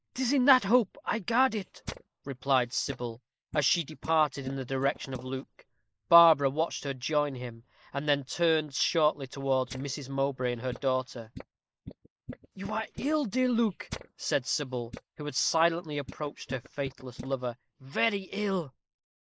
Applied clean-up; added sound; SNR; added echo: neural mask model Resemble Enhance denoiser.